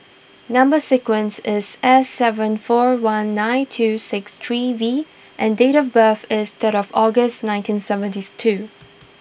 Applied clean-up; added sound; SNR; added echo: none; none; none; none.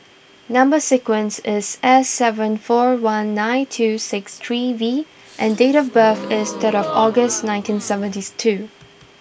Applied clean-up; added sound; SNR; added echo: none; Gasp; 12 dB; none.